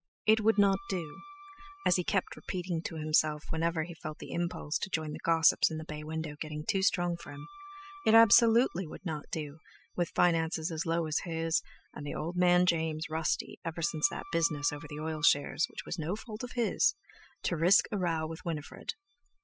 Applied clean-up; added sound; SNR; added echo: classical method Wiener filter.